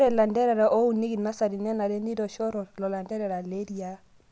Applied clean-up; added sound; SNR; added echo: none; none; none; none.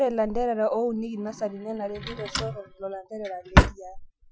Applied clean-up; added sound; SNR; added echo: classical method Wiener filter.